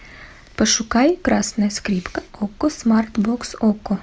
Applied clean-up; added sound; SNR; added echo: none; none; none; none.